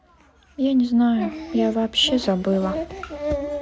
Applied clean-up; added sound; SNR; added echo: none; none; none; none.